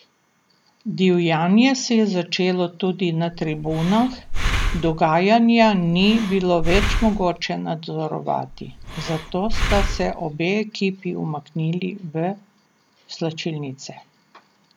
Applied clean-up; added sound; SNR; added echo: none; Breathing; 3 dB; none.